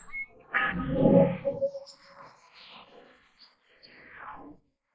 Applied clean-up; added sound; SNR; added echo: neural mask model Resemble Enhance denoiser.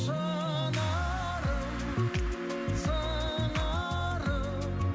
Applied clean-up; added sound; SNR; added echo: none; none; none; none.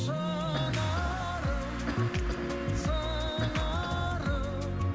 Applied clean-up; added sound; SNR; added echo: none; Cough + Growling; 11 dB; none.